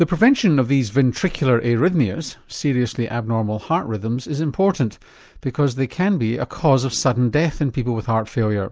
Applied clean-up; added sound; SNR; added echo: none; none; none; none.